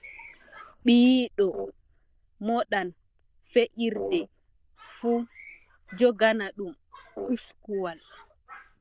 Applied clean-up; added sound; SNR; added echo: neural diffusion model UNIVERSE++.